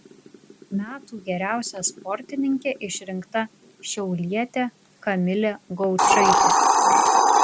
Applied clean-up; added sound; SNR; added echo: none; Hiss; -4 dB; none.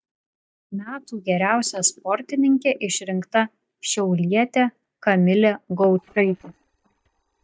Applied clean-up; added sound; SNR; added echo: neural mask model DeepFilterNet 3.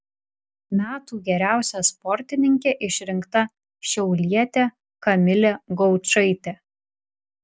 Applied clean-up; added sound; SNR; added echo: none; none; none; none.